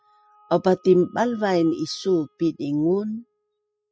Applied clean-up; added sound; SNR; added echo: classical method spectral subtraction.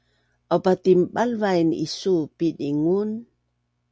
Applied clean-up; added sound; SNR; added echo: none; none; none; none.